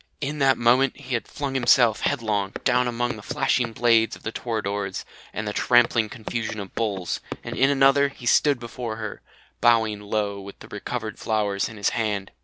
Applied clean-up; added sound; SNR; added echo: none; Walk, footsteps; 13 dB; none.